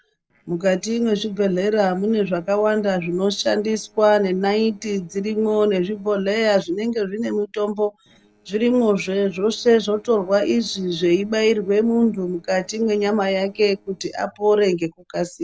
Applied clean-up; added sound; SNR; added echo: neural separator model SepFormer DNS4.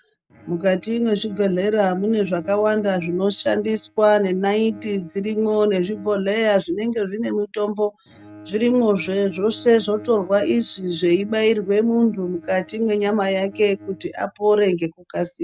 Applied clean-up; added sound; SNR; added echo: neural mask model RNNoise.